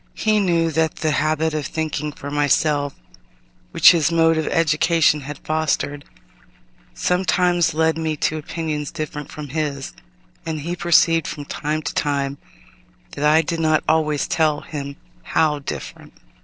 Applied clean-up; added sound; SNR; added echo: neural separator model SepFormer DNS4.